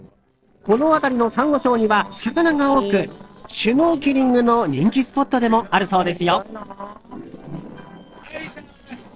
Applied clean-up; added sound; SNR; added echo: neural separator model SepFormer DNS4.